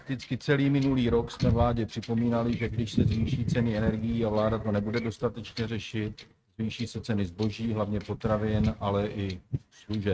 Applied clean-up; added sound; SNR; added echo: neural mask model RNNoise.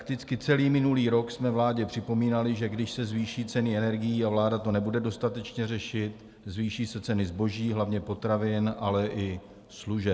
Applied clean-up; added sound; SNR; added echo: none; none; none; none.